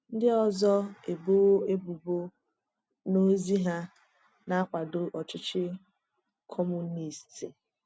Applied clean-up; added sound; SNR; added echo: none; none; none; none.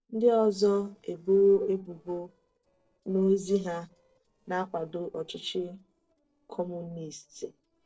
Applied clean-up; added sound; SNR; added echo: neural separator model SepFormer DNS4.